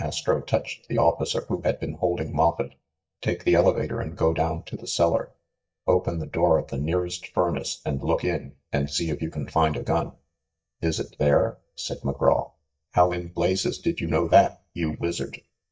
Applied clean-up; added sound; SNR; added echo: neural mask model DeepFilterNet 3.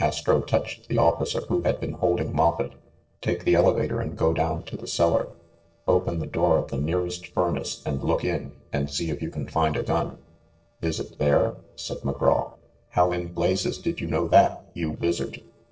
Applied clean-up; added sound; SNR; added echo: neural separator model SepFormer DNS4.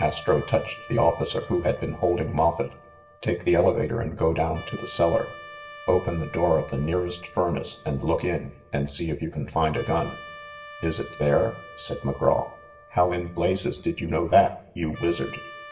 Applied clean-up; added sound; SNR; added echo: none; Trumpet; 19 dB; reverberation time 0.6 s.